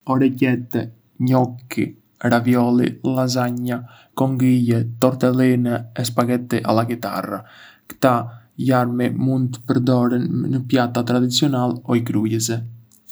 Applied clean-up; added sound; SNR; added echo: none; none; none; none.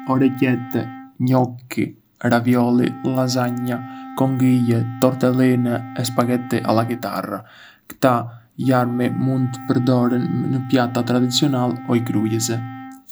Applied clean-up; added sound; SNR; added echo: none; Wind instrument, woodwind instrument; 16 dB; none.